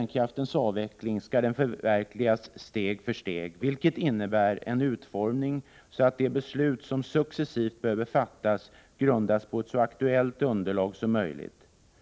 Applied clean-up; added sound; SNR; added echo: none; none; none; none.